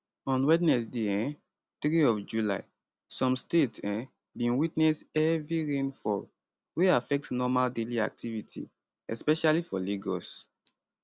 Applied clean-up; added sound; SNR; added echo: none; none; none; none.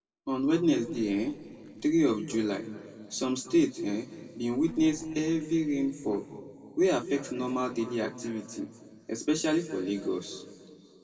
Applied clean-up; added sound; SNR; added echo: neural separator model SepFormer DNS4.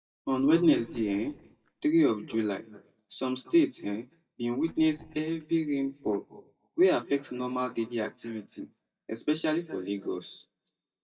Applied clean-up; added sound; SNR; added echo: neural mask model DeepFilterNet 3.